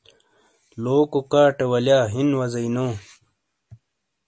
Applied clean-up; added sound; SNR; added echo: none; none; none; none.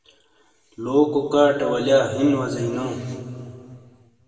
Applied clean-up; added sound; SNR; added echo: none; none; none; reverberation time 2.3 s.